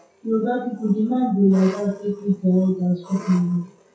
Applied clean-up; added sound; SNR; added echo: classical method WPE with log-MMSE.